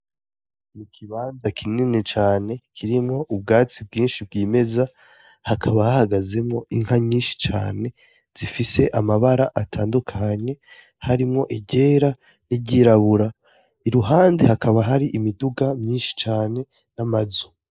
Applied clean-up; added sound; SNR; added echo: neural mask model Resemble Enhance denoiser.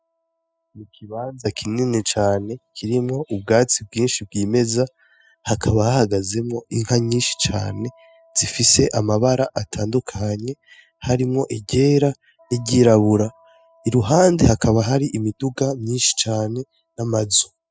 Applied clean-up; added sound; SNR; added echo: classical method spectral subtraction.